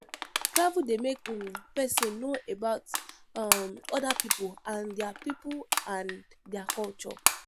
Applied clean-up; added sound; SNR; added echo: none; Crushing; 1 dB; none.